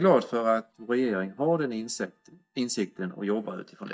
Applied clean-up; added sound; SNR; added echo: neural mask model DeepFilterNet 3.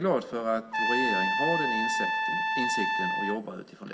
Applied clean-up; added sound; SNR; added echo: none; Trumpet; -3 dB; reverberation time 1.3 s.